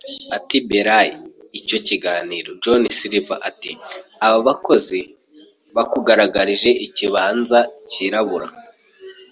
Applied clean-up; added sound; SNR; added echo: none; none; none; none.